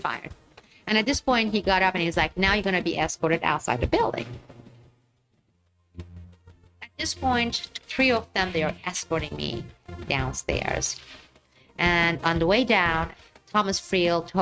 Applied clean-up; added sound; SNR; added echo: neural mask model RNNoise.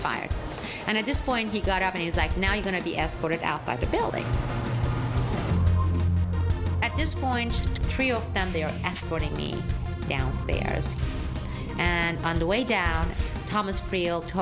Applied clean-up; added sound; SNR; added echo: none; Drum kit; 6 dB; none.